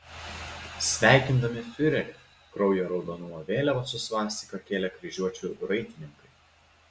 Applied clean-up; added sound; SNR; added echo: none; none; none; none.